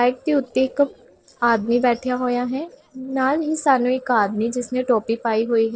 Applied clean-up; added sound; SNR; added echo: neural separator model SepFormer DNS4.